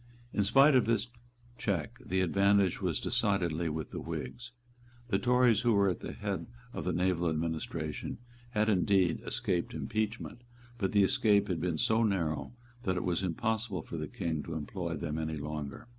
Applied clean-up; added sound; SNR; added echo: none; none; none; none.